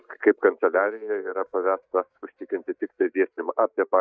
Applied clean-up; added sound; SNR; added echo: neural mask model DeepFilterNet 3.